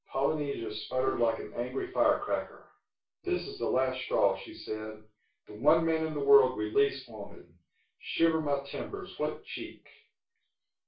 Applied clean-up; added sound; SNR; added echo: none; none; none; reverberation time 0.3 s.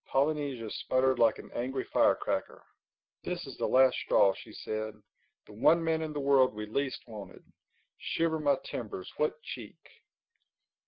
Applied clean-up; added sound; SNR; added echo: none; none; none; none.